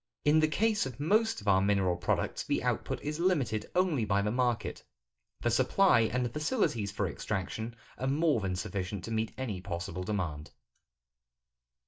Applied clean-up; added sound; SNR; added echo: neural mask model DeepFilterNet 3.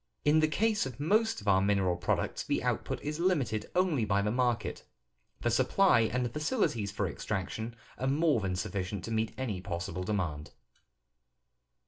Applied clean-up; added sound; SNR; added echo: none; Bass drum; 17 dB; reverberation time 0.2 s.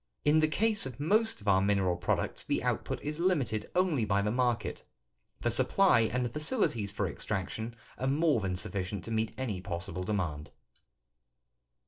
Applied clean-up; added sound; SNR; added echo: neural separator model SepFormer DNS4.